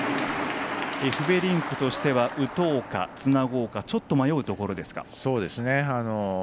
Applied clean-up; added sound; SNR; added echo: none; none; none; none.